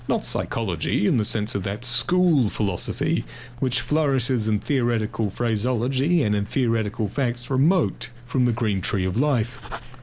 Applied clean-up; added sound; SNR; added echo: none; Writing; 18 dB; none.